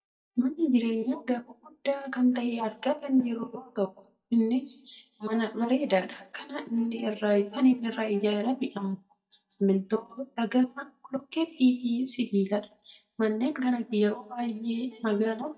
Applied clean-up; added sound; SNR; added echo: neural mask model DeepFilterNet 3.